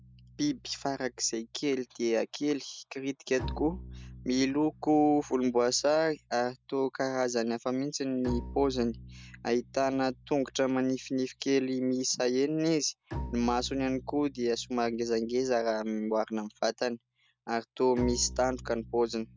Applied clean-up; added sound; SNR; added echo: none; Bowed string instrument; 16 dB; none.